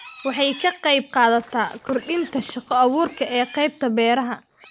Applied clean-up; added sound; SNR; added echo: none; Livestock, farm animals, working animals + Run; 19 dB; none.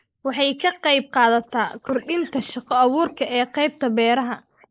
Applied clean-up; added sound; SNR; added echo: neural mask model Resemble Enhance denoiser.